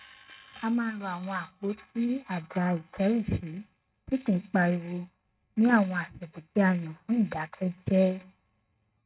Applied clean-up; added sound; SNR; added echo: neural mask model RNNoise.